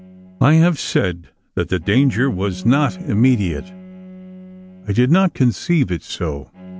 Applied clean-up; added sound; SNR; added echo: none; Bowed string instrument; 18 dB; none.